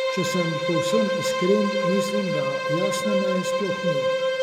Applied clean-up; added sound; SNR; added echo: none; Bowed string instrument; -2 dB; none.